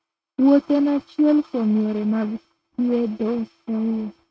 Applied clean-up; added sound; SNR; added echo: neural mask model RNNoise.